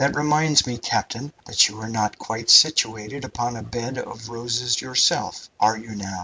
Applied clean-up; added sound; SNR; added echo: none; none; none; none.